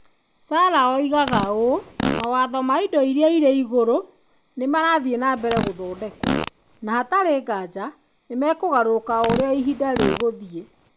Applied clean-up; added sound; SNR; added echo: none; Fart; 8 dB; none.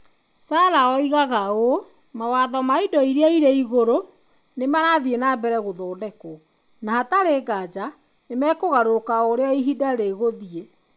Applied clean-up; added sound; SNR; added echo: none; none; none; none.